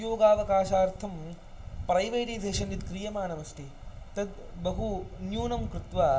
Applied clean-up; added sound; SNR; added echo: none; none; none; reverberation time 0.7 s.